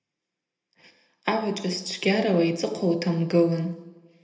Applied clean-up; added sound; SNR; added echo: none; none; none; reverberation time 0.7 s.